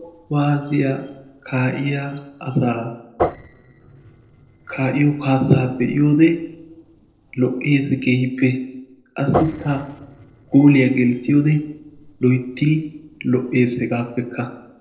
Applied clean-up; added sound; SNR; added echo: neural separator model SepFormer DNS4.